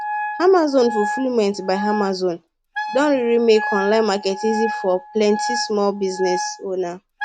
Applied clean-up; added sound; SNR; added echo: none; Wind instrument, woodwind instrument; 8 dB; none.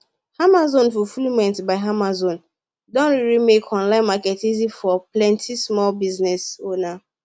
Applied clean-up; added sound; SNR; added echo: none; none; none; none.